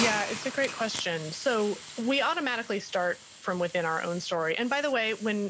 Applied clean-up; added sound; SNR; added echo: none; Hiss; 11 dB; none.